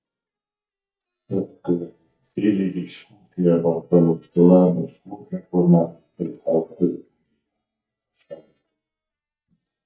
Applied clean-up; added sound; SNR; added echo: neural mask model DeepFilterNet 3.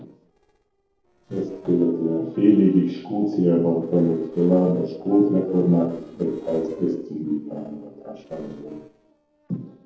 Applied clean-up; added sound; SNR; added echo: neural separator model SepFormer DNS4.